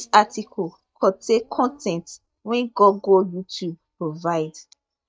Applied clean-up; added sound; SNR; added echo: neural mask model DeepFilterNet 3.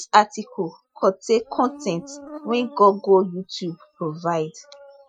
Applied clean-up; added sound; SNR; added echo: classical method Wiener filter.